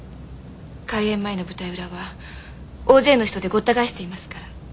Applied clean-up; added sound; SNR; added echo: none; none; none; none.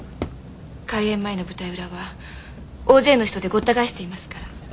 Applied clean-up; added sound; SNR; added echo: none; Drawer open or close; 19 dB; none.